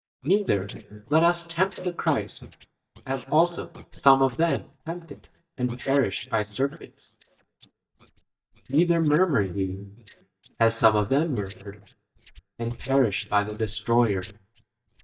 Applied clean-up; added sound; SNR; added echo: neural mask model DeepFilterNet 3.